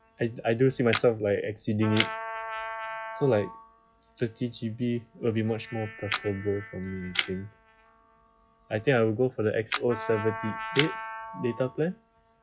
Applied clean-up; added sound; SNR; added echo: classical method log-MMSE.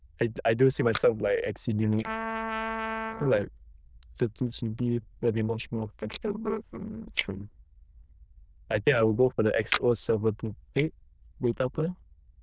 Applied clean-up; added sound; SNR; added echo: neural diffusion model UNIVERSE++.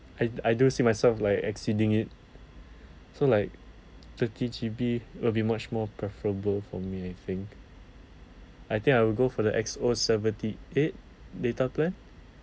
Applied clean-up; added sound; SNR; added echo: none; none; none; none.